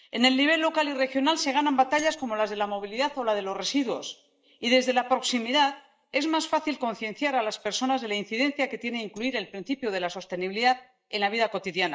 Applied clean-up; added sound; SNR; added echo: neural mask model DeepFilterNet 3.